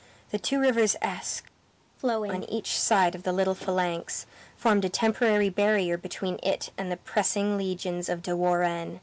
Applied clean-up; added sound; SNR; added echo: none; Slam / Wood; 19 dB; none.